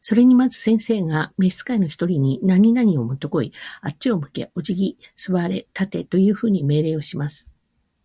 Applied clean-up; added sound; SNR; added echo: none; none; none; none.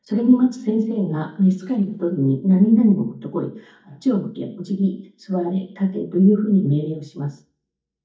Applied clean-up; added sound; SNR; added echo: neural mask model DeepFilterNet 3.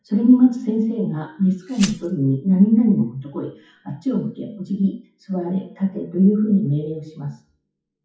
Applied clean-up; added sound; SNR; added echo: classical method WPE with log-MMSE.